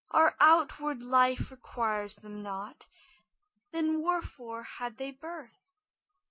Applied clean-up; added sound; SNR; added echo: none; none; none; none.